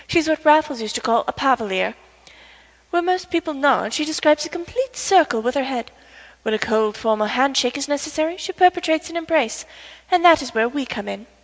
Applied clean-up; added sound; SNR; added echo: none; none; none; none.